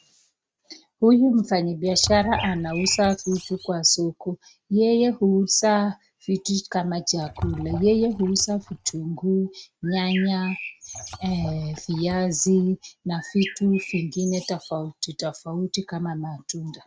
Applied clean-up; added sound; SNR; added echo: neural mask model RNNoise.